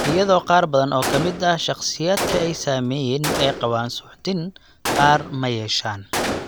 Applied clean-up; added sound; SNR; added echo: none; Gunshot, gunfire; 7 dB; none.